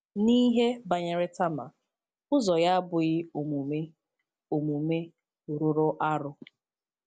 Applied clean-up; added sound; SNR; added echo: none; none; none; none.